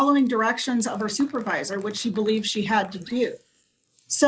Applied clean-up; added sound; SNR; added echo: neural mask model Resemble Enhance denoiser.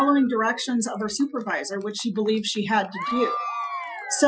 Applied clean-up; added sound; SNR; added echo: classical method Wiener filter.